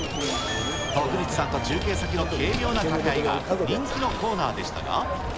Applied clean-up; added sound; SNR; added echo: none; Vehicle + Crowd; 4 dB; none.